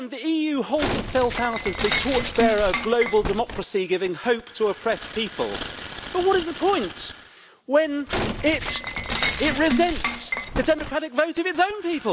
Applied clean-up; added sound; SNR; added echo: none; Shatter; 4 dB; none.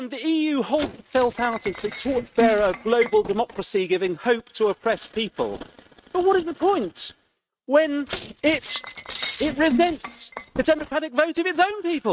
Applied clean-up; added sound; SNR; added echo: neural mask model RNNoise.